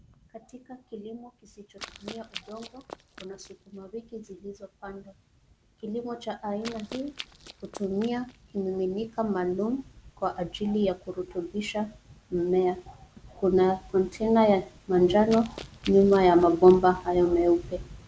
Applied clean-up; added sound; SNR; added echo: none; Run; 19 dB; none.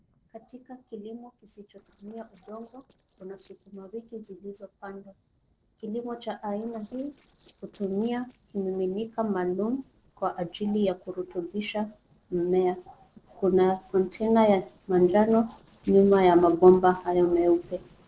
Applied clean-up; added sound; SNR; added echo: neural separator model SepFormer DNS4.